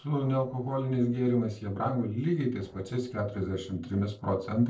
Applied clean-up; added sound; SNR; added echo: neural separator model SepFormer DNS4.